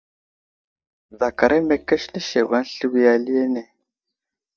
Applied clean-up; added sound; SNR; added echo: neural mask model DeepFilterNet 3.